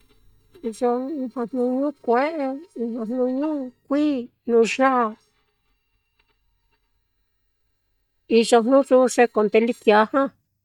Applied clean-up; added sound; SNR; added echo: neural mask model DeepFilterNet 3.